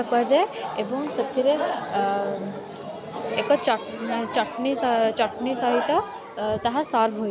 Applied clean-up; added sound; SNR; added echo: none; none; none; none.